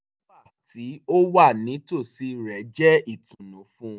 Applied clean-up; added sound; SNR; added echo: none; none; none; none.